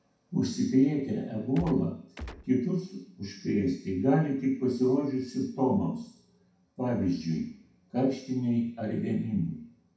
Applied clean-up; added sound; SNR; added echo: none; Gunshot, gunfire; 12 dB; reverberation time 0.6 s.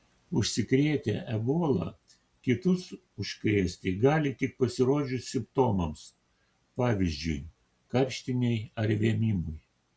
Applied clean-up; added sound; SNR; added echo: none; none; none; none.